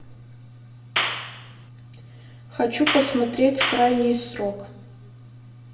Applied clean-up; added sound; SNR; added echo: none; Clapping; 2 dB; reverberation time 0.7 s.